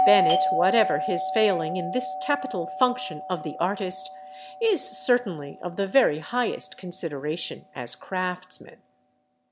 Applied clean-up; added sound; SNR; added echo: none; Doorbell; 4 dB; none.